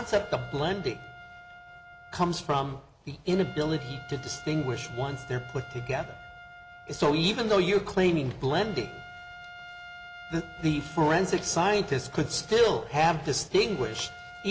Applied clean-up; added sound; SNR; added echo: none; Trumpet; 18 dB; none.